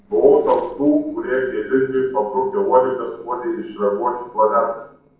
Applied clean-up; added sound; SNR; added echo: neural separator model SepFormer DNS4.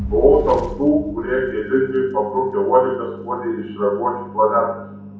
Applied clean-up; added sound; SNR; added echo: none; Fire; 16 dB; reverberation time 1.2 s.